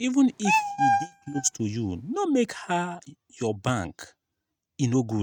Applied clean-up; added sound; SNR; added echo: neural mask model RNNoise.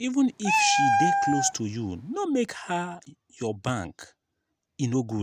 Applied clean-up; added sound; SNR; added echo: none; Meow; -2 dB; none.